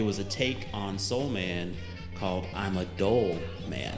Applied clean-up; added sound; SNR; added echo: none; Writing; 14 dB; reverberation time 1.6 s.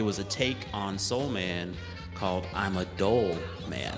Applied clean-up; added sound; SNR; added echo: none; none; none; none.